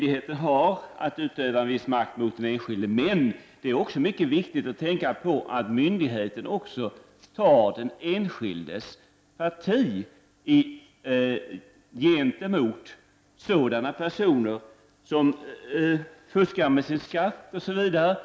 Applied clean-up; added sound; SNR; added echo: none; none; none; none.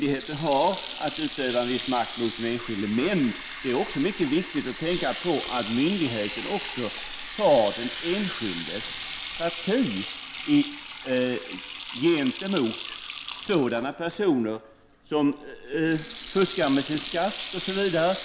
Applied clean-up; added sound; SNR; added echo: none; Sink (filling or washing) / Water tap, faucet; 5 dB; none.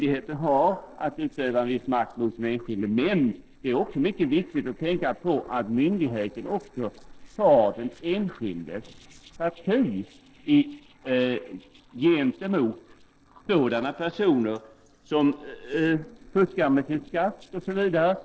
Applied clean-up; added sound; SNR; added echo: neural separator model SepFormer DNS4.